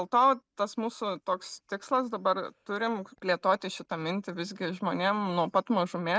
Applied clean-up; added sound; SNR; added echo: none; none; none; none.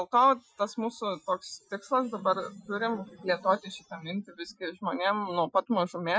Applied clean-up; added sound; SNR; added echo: classical method Wiener filter.